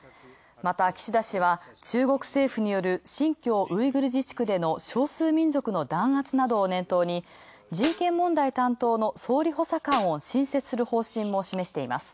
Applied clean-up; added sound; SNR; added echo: none; Snare drum; 16 dB; none.